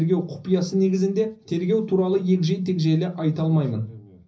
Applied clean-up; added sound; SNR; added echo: none; none; none; reverberation time 0.5 s.